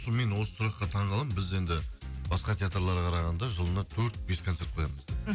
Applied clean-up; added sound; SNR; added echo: none; none; none; none.